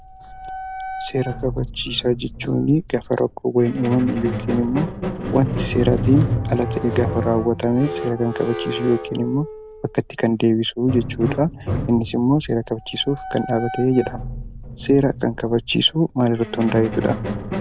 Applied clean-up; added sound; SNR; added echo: none; Squeak; 7 dB; none.